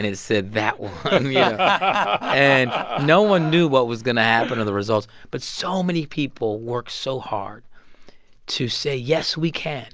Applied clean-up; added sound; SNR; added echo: none; none; none; none.